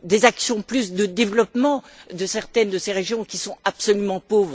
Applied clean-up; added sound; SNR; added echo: none; none; none; none.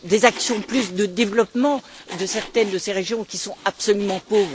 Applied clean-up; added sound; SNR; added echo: none; Frying (food); 16 dB; none.